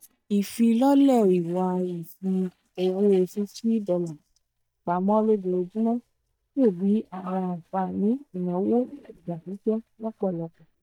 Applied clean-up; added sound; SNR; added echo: neural mask model DeepFilterNet 3.